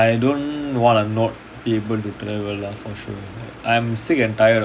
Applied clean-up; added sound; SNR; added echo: none; none; none; none.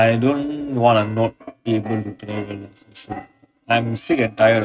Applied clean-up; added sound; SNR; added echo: neural mask model RNNoise.